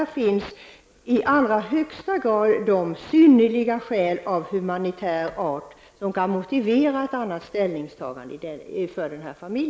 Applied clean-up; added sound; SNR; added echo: none; none; none; none.